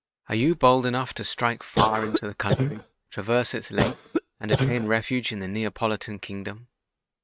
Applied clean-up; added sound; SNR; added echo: neural mask model RNNoise.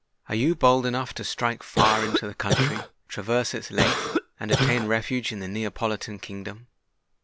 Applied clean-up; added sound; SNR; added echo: none; Cough; -2 dB; none.